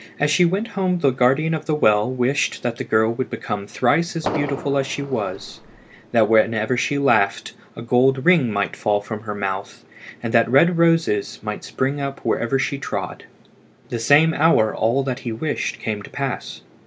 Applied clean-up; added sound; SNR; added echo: none; Fireworks; 12 dB; none.